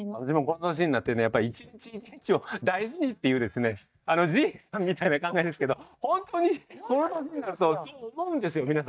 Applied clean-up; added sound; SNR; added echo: neural mask model DeepFilterNet 3.